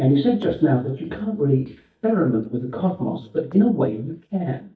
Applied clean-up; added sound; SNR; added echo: neural mask model DeepFilterNet 3.